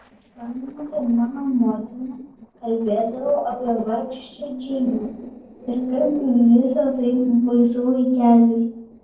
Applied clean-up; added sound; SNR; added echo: neural separator model SepFormer DNS4.